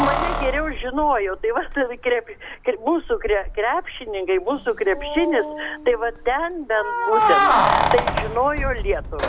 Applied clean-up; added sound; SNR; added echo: none; Keys jangling; 2 dB; none.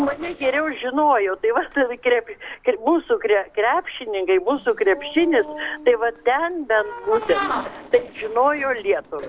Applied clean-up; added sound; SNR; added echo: neural separator model SepFormer DNS4.